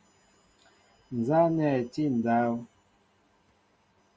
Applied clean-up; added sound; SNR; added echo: none; none; none; none.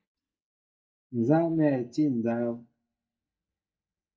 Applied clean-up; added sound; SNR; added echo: neural mask model DeepFilterNet 3.